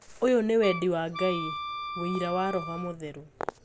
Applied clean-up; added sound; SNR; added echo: none; Wind instrument, woodwind instrument; 8 dB; none.